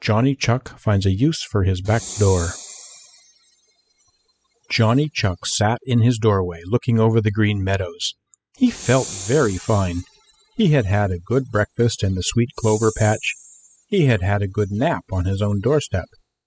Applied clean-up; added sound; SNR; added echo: classical method spectral subtraction.